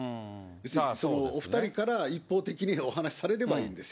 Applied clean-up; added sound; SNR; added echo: none; none; none; none.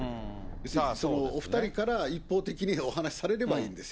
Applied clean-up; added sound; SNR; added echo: none; Explosion; 13 dB; none.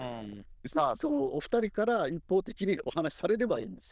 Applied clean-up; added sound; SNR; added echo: neural diffusion model UNIVERSE++.